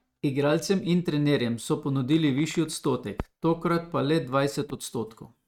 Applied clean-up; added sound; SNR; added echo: neural mask model RNNoise.